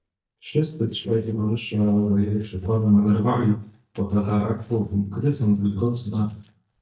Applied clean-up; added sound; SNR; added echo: neural mask model DeepFilterNet 3.